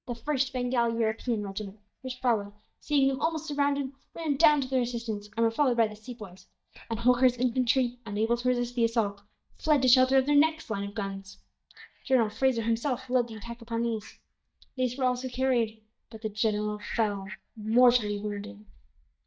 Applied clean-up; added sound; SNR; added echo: neural mask model DeepFilterNet 3.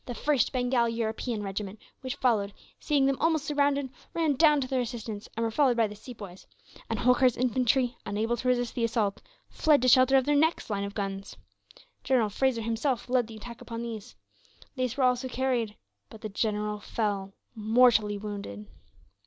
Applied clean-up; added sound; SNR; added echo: none; none; none; none.